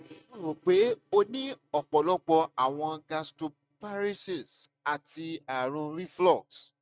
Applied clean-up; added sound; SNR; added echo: neural mask model RNNoise.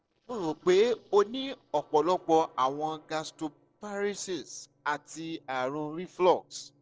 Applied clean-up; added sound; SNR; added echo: neural separator model SepFormer DNS4.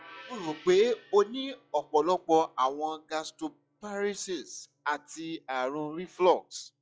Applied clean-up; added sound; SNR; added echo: classical method log-MMSE.